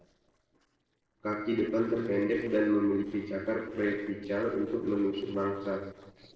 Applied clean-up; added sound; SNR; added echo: neural separator model SepFormer DNS4.